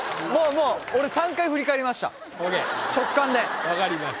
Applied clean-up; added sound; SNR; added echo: none; none; none; none.